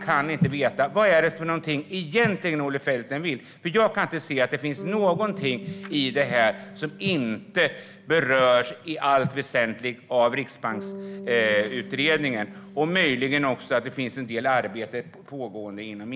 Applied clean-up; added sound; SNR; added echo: none; Bass guitar; 18 dB; none.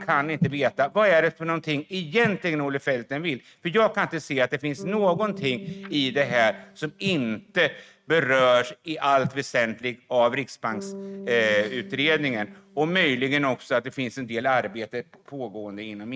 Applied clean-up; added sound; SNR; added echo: neural mask model RNNoise.